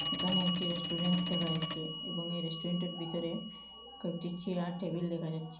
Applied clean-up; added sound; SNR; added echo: none; Telephone; -4 dB; reverberation time 0.6 s.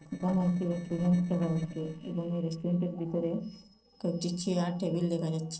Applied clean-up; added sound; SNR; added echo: neural separator model SepFormer DNS4.